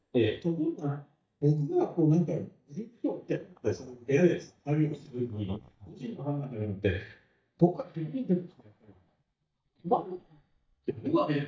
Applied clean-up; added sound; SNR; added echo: neural mask model DeepFilterNet 3.